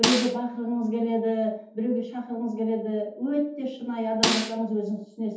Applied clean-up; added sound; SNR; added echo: none; Snare drum; 2 dB; reverberation time 0.6 s.